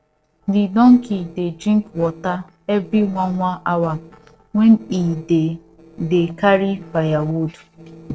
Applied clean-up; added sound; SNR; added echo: neural separator model SepFormer DNS4.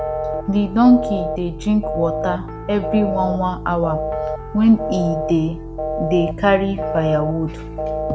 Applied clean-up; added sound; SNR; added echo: none; Telephone + Piano; 5 dB; none.